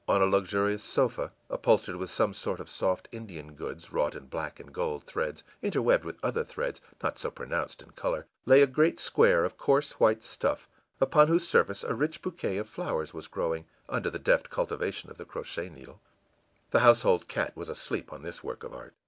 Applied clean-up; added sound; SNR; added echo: none; none; none; none.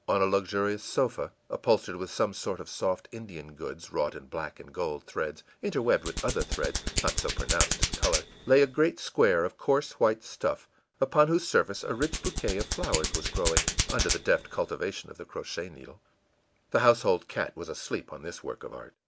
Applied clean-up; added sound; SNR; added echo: none; Hands; 2 dB; none.